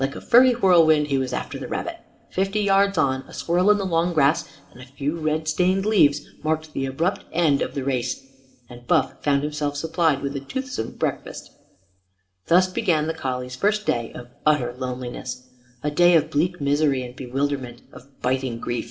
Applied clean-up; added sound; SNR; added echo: none; none; none; reverberation time 0.8 s.